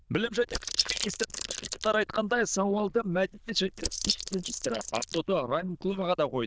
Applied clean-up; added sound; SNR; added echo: neural diffusion model UNIVERSE++.